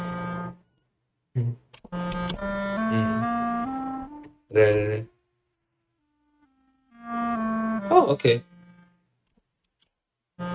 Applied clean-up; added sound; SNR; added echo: neural mask model RNNoise.